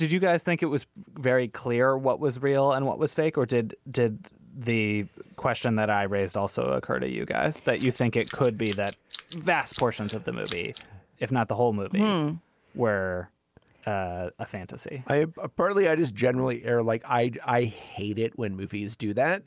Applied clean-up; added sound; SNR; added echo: neural mask model Resemble Enhance denoiser.